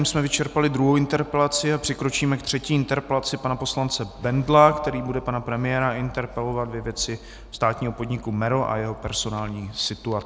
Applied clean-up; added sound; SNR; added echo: none; none; none; none.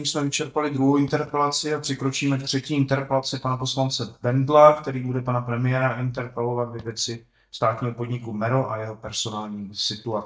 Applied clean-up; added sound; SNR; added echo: neural mask model DeepFilterNet 3.